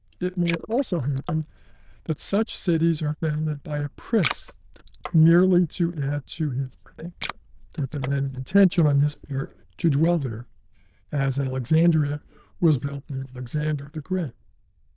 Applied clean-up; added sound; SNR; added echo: neural diffusion model UNIVERSE++.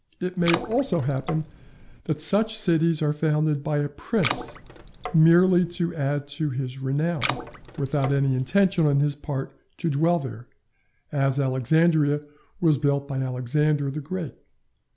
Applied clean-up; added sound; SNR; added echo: none; Water / Splash, splatter; 10 dB; none.